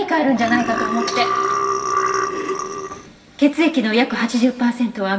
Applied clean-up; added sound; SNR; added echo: none; Burping, eructation; 2 dB; reverberation time 2.2 s.